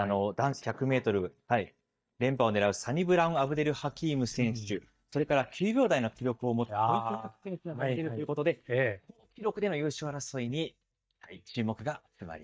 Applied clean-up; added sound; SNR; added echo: neural mask model DeepFilterNet 3.